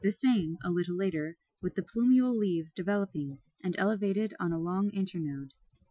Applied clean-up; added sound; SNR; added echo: classical method Wiener filter.